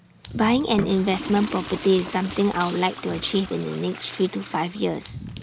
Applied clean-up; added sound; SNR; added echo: none; Toilet flush / Water + Run; 12 dB; none.